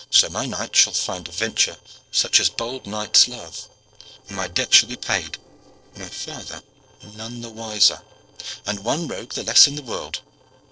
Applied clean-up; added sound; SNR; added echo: neural separator model SepFormer DNS4.